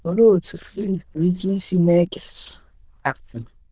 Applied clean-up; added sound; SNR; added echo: neural diffusion model UNIVERSE++.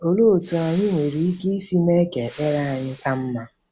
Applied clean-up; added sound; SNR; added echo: none; Respiratory sounds; 18 dB; none.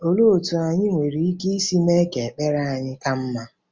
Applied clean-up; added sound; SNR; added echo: none; none; none; none.